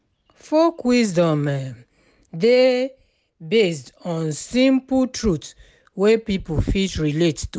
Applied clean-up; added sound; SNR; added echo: none; none; none; none.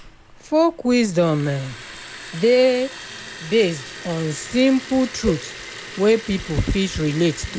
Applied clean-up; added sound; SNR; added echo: none; Liquid + Cowbell; 15 dB; none.